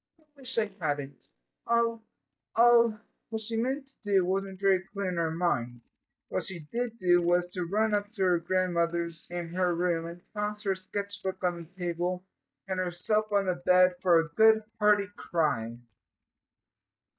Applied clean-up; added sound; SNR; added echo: neural mask model DeepFilterNet 3.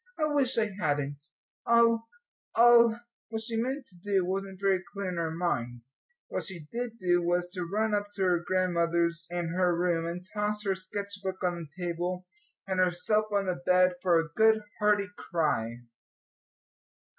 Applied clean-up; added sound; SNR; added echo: none; none; none; none.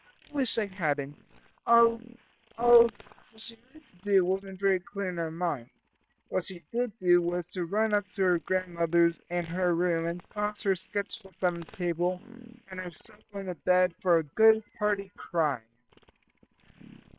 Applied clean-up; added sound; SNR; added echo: neural separator model SepFormer WHAM!.